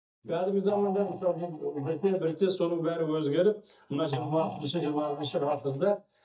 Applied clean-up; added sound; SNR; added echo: neural mask model DeepFilterNet 3.